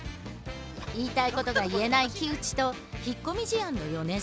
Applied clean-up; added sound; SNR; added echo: none; none; none; none.